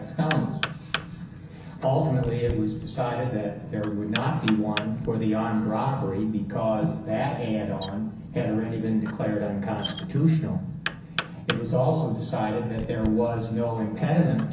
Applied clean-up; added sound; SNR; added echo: none; Knock; 13 dB; reverberation time 0.3 s.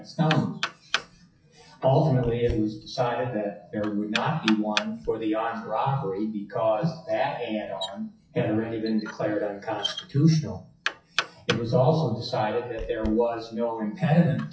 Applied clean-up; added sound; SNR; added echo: classical method WPE with log-MMSE.